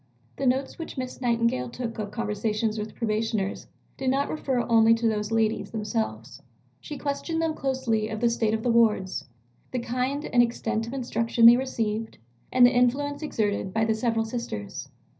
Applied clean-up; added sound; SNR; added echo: none; none; none; reverberation time 0.4 s.